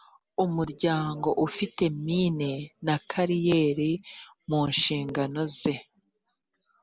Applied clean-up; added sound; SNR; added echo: none; none; none; none.